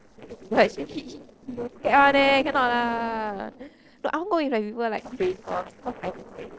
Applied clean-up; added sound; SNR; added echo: neural separator model SepFormer DNS4.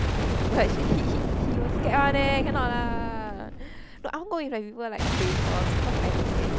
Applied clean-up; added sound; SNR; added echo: none; Boom; -4 dB; none.